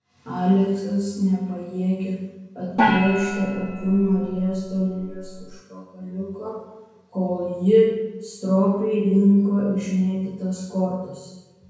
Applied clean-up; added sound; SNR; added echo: none; Gong; 4 dB; reverberation time 0.9 s.